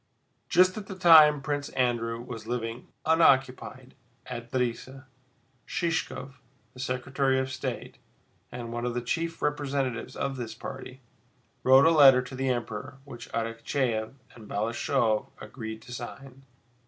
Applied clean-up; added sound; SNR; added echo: none; none; none; none.